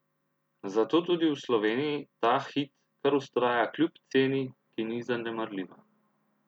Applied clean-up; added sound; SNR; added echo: none; none; none; none.